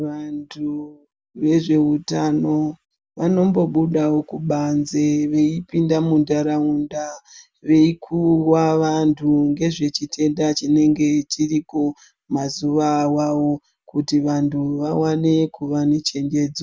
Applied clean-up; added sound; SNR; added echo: none; none; none; none.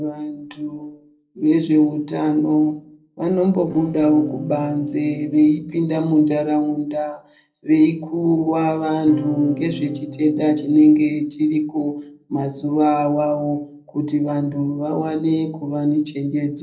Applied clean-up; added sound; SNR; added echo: neural separator model SepFormer DNS4.